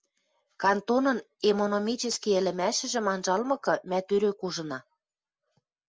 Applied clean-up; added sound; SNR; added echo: none; none; none; none.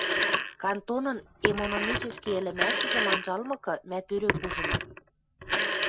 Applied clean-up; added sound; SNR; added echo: none; Telephone; -3 dB; none.